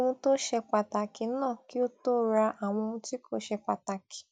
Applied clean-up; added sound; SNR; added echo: none; none; none; none.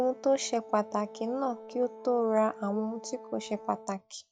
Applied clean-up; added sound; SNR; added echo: none; Brass instrument; 17 dB; none.